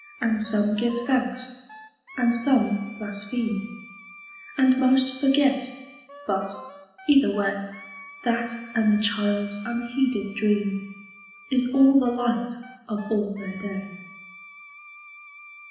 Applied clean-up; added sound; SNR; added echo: none; Wind instrument, woodwind instrument; 20 dB; reverberation time 1.0 s.